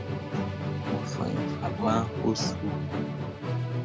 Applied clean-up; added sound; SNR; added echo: none; Musical instrument; -2 dB; none.